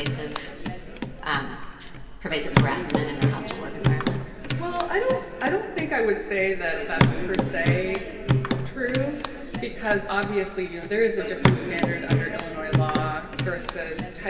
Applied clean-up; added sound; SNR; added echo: none; Hands / Wood; -1 dB; reverberation time 2.3 s.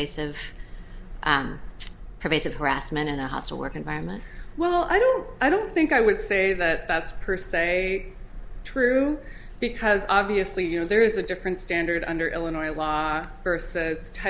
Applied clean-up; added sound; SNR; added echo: none; none; none; none.